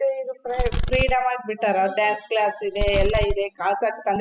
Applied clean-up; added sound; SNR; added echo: classical method spectral subtraction.